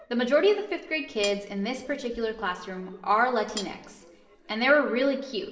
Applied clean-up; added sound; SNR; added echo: none; Cutlery, silverware; 14 dB; reverberation time 0.8 s.